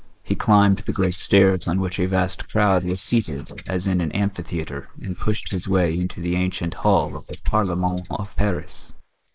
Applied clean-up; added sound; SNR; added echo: neural mask model Resemble Enhance denoiser.